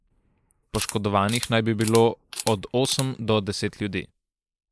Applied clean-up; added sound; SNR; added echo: neural mask model Resemble Enhance denoiser.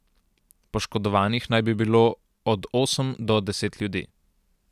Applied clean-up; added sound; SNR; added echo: none; none; none; none.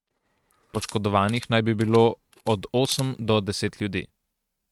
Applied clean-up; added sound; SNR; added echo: neural mask model RNNoise.